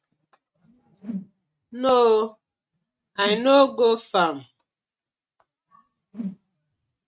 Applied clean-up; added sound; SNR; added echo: neural mask model RNNoise.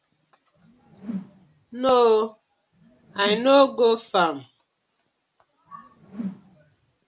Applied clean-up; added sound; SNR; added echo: none; Whoosh, swoosh, swish; 14 dB; none.